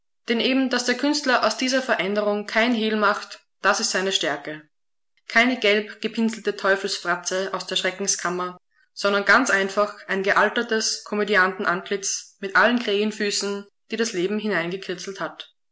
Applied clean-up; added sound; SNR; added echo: none; none; none; none.